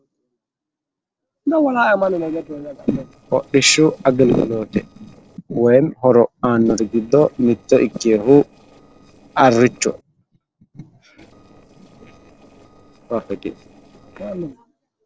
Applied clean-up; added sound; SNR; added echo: neural separator model SepFormer DNS4.